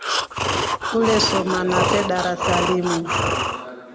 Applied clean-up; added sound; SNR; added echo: none; Breathing; 0 dB; none.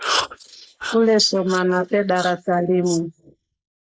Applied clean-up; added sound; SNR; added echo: neural mask model Resemble Enhance denoiser.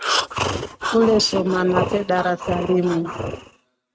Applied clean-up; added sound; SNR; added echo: neural mask model RNNoise.